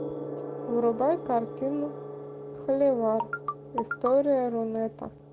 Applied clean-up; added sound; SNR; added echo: none; Gong + Telephone; 11 dB; none.